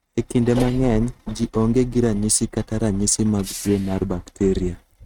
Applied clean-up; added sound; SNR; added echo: neural mask model RNNoise.